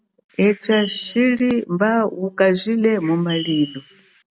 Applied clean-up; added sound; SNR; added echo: none; Bird; 15 dB; none.